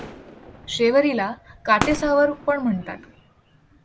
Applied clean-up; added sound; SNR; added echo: none; Fireworks; 12 dB; none.